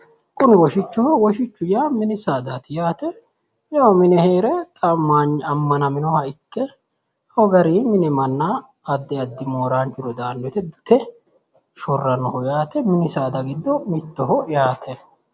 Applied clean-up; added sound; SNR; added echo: none; none; none; none.